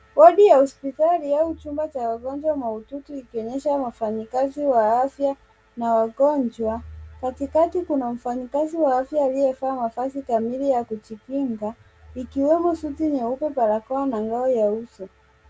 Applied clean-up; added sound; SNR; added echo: none; none; none; none.